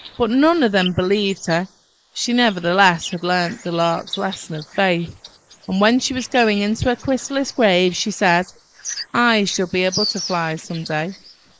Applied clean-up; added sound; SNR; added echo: neural mask model Resemble Enhance denoiser.